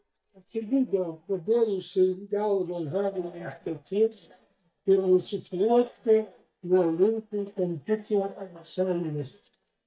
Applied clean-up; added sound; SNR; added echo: neural mask model DeepFilterNet 3.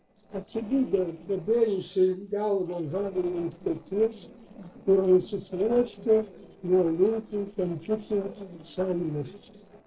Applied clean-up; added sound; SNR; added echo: neural separator model SepFormer DNS4.